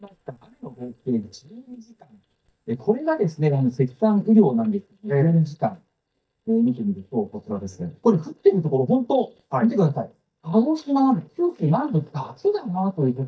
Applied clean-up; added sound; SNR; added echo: neural mask model DeepFilterNet 3.